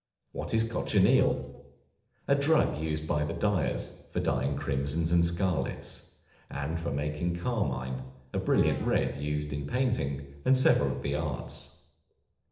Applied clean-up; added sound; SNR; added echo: neural separator model SepFormer DNS4.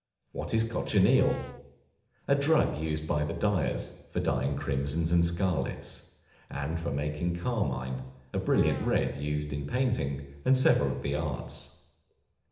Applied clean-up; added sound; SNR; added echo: none; Brass instrument; 19 dB; reverberation time 0.8 s.